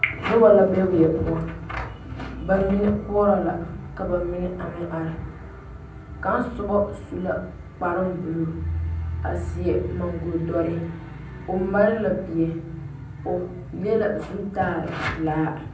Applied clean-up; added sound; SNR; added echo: none; none; none; reverberation time 0.6 s.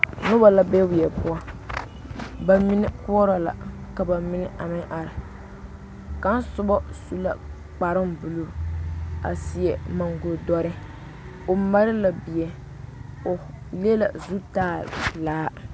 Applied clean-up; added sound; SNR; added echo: none; none; none; none.